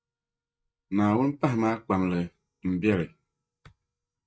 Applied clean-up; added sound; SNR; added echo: neural mask model DeepFilterNet 3.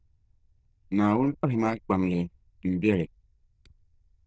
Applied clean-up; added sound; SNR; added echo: neural diffusion model UNIVERSE++.